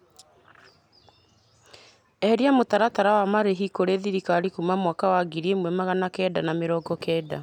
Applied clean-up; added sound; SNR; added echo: none; none; none; none.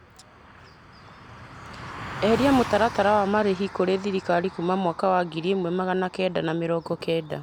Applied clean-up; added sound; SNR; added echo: none; Car passing by; 14 dB; none.